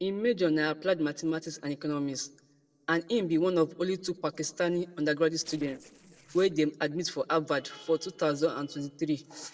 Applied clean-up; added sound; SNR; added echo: neural separator model SepFormer DNS4.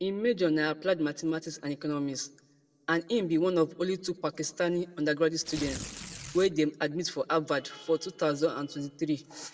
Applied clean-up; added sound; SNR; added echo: none; Tearing; 11 dB; reverberation time 0.4 s.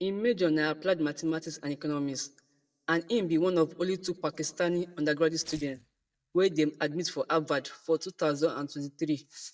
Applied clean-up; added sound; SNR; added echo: neural mask model DeepFilterNet 3.